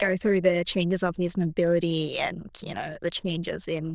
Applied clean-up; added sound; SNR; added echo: neural diffusion model UNIVERSE++.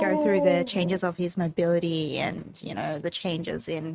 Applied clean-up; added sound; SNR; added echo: neural mask model RNNoise.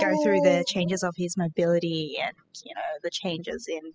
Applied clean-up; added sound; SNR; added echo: classical method spectral subtraction.